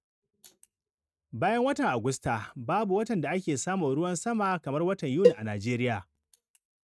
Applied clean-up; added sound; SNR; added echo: neural mask model RNNoise.